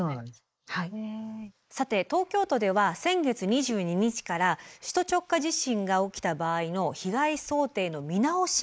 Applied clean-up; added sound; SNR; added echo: neural mask model Resemble Enhance denoiser.